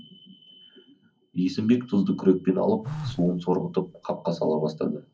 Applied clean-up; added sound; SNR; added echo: none; Telephone; 12 dB; reverberation time 0.4 s.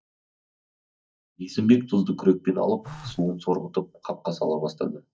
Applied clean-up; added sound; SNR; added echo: neural mask model DeepFilterNet 3.